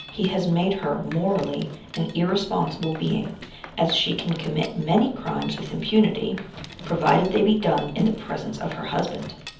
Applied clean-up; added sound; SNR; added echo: none; Mechanisms; 16 dB; reverberation time 0.7 s.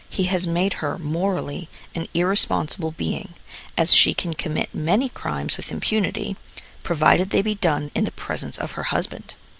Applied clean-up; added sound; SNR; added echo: none; none; none; none.